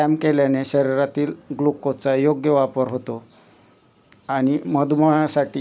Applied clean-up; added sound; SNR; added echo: none; none; none; none.